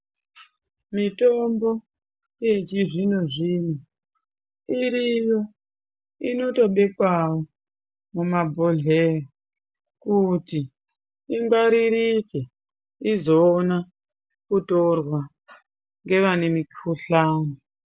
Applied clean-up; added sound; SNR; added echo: none; none; none; none.